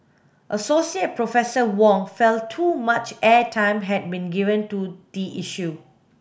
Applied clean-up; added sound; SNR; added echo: none; none; none; none.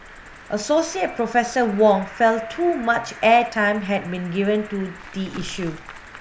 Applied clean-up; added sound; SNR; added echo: none; Cricket; 17 dB; none.